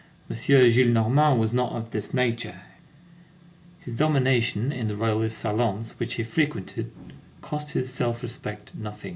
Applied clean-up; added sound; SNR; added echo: none; none; none; none.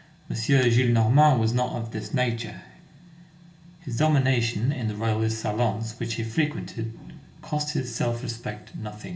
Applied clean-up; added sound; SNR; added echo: none; none; none; reverberation time 0.7 s.